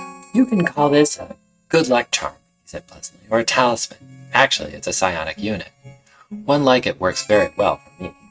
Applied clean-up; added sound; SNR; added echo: neural mask model RNNoise.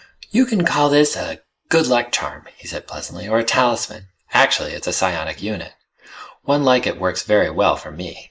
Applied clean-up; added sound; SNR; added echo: neural mask model Resemble Enhance denoiser.